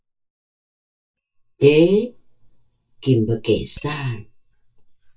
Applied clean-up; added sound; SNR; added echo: neural mask model DeepFilterNet 3.